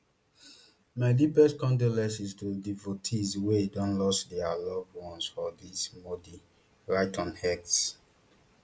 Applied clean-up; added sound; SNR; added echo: none; none; none; none.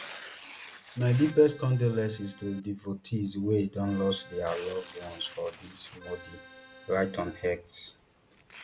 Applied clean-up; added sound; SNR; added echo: none; Accordion + Tearing; 17 dB; none.